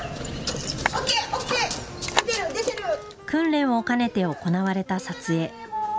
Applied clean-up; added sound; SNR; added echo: none; Wind instrument, woodwind instrument; 19 dB; none.